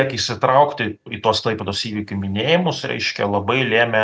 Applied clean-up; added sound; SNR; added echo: none; none; none; none.